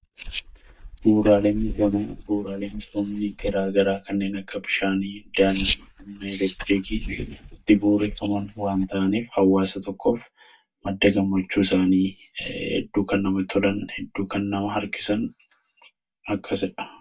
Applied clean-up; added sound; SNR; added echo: neural mask model DeepFilterNet 3.